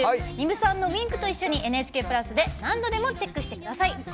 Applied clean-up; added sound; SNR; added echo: none; none; none; none.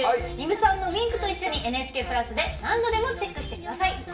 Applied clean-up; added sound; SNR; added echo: none; none; none; reverberation time 0.7 s.